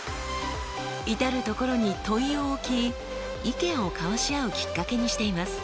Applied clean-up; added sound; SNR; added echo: none; none; none; none.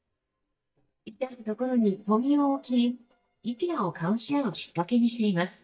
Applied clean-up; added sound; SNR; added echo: neural mask model DeepFilterNet 3.